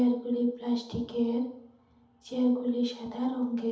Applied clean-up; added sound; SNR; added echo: none; none; none; reverberation time 0.8 s.